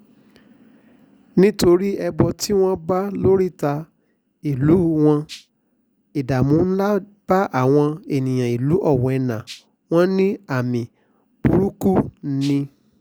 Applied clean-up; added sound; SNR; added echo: none; Rattle (instrument); 20 dB; none.